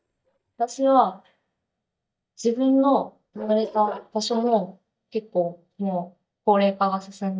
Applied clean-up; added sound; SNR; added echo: neural mask model DeepFilterNet 3.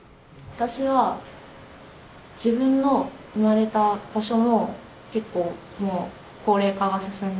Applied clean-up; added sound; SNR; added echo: none; none; none; none.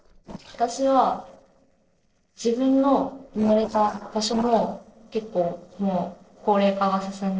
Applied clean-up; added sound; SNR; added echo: neural separator model SepFormer DNS4.